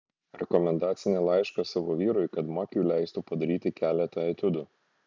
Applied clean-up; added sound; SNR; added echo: none; none; none; none.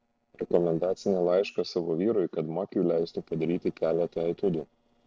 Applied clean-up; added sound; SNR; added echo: neural separator model SepFormer DNS4.